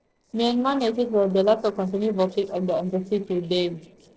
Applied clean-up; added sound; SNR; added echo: neural separator model SepFormer DNS4.